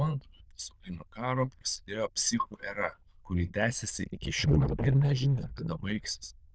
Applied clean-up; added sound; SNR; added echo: neural diffusion model UNIVERSE++.